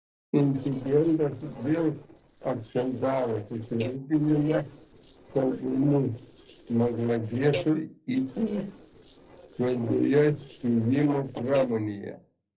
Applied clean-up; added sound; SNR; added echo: neural separator model SepFormer DNS4.